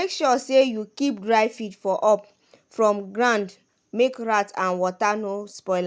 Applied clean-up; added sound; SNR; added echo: none; none; none; none.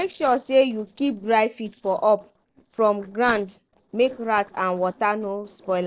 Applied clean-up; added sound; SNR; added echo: neural separator model SepFormer DNS4.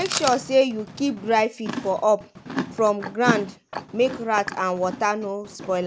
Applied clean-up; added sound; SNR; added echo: none; Chewing, mastication; 9 dB; none.